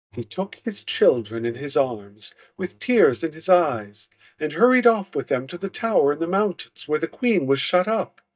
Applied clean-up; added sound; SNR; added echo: neural mask model DeepFilterNet 3.